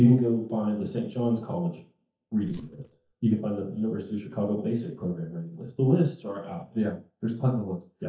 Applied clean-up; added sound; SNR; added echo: neural mask model DeepFilterNet 3.